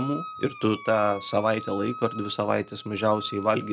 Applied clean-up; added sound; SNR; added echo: none; Wind instrument, woodwind instrument; 13 dB; none.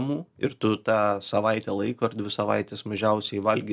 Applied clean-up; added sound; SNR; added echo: none; none; none; none.